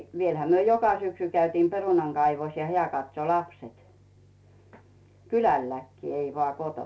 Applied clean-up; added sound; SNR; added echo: none; none; none; none.